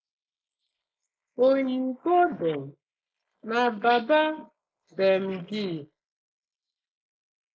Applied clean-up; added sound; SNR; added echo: neural mask model Resemble Enhance denoiser.